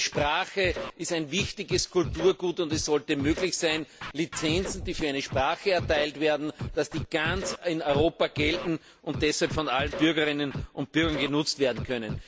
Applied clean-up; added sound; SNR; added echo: none; Scratching (performance technique); 9 dB; none.